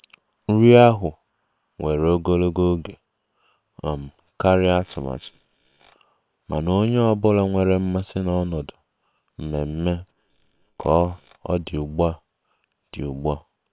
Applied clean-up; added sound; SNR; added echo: neural separator model SepFormer WHAM!.